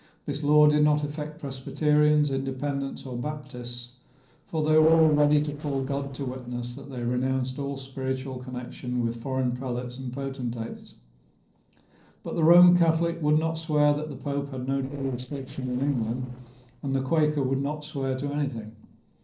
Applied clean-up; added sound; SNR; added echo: neural separator model SepFormer DNS4.